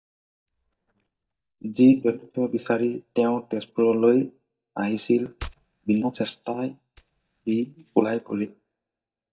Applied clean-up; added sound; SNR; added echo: neural mask model DeepFilterNet 3.